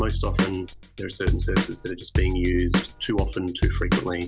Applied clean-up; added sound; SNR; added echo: none; Drum / Drum kit; -3 dB; none.